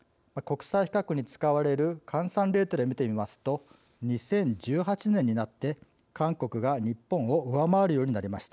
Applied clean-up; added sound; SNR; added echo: none; none; none; none.